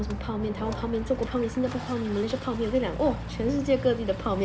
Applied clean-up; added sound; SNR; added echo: none; Toilet flush; 18 dB; none.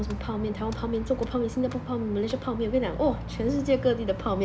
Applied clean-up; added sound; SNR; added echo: none; none; none; none.